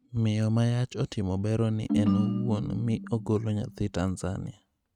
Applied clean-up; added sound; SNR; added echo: neural mask model RNNoise.